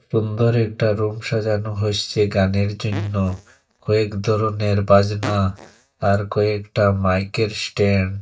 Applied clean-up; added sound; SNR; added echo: neural mask model DeepFilterNet 3.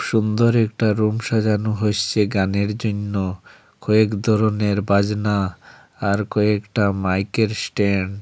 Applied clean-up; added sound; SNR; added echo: none; none; none; none.